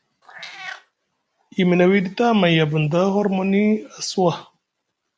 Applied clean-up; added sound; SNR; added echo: none; Meow; 16 dB; none.